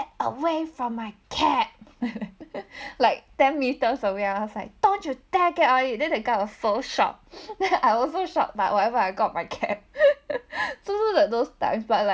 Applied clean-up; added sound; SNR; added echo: none; none; none; none.